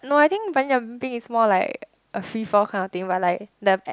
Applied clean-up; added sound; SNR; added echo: none; none; none; none.